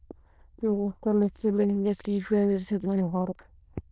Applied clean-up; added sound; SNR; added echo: neural diffusion model UNIVERSE++.